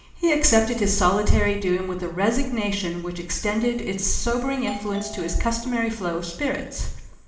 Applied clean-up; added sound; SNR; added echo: none; Doorbell; 19 dB; reverberation time 0.9 s.